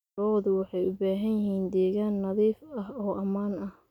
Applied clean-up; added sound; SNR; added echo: none; none; none; none.